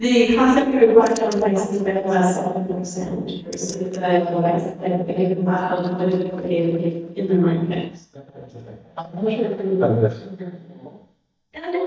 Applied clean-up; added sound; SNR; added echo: neural mask model DeepFilterNet 3.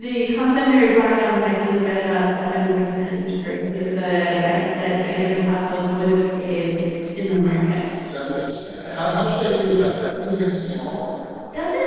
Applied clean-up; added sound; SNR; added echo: neural separator model SepFormer DNS4.